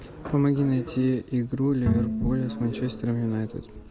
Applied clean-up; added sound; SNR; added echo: none; Bowed string instrument; 5 dB; none.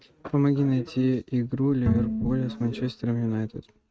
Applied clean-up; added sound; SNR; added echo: neural mask model RNNoise.